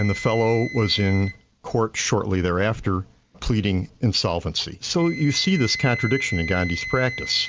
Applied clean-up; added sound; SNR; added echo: none; Wind instrument, woodwind instrument; 12 dB; none.